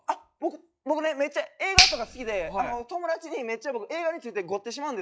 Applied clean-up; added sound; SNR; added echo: classical method log-MMSE.